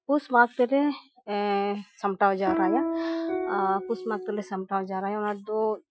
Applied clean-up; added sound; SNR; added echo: classical method Wiener filter.